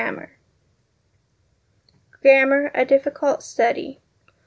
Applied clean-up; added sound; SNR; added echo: none; none; none; none.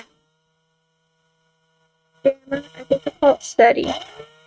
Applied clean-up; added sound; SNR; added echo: neural mask model RNNoise.